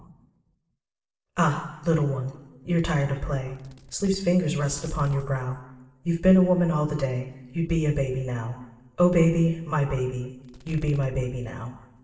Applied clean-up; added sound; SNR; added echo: neural separator model SepFormer DNS4.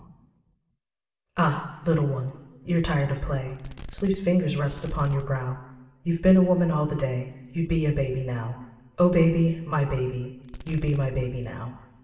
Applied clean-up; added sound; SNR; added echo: none; Fireworks; 16 dB; reverberation time 1.1 s.